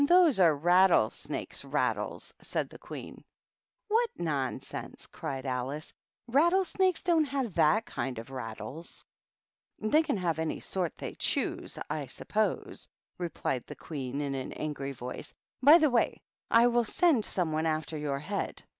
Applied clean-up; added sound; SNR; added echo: none; none; none; none.